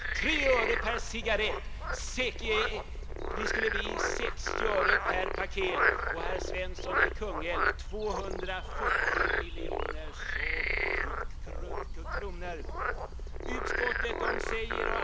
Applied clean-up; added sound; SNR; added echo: none; Frog; -4 dB; none.